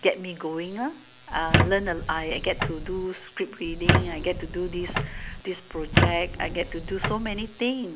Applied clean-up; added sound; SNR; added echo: none; Squeak; -3 dB; none.